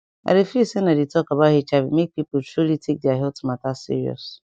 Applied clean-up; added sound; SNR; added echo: none; none; none; none.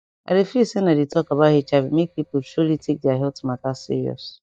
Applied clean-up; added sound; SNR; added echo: neural mask model DeepFilterNet 3.